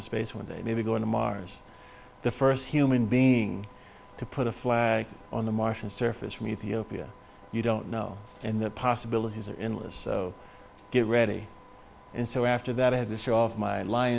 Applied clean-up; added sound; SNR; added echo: none; none; none; none.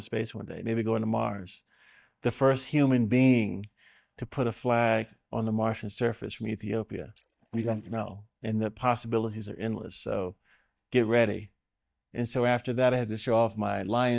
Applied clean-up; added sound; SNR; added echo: neural mask model DeepFilterNet 3.